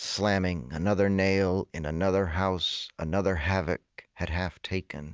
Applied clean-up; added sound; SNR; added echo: none; none; none; none.